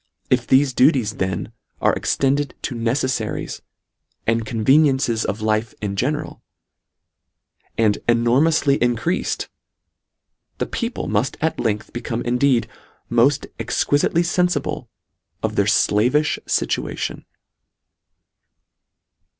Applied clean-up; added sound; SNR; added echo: none; none; none; none.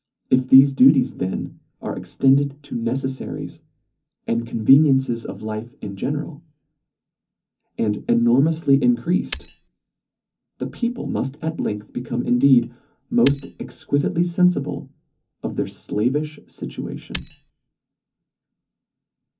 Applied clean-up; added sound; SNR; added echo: none; Shatter; 7 dB; reverberation time 0.3 s.